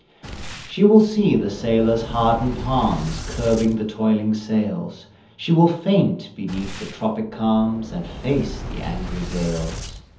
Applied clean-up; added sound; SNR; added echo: none; Boom; 12 dB; reverberation time 0.7 s.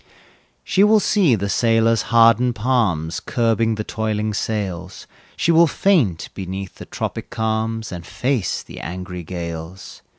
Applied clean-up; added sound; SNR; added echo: none; none; none; none.